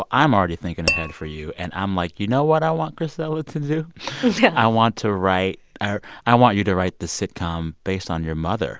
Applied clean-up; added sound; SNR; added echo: none; Tap / Glass; 8 dB; none.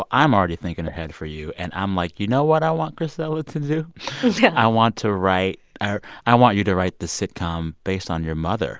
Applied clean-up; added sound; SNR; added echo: neural mask model Resemble Enhance denoiser.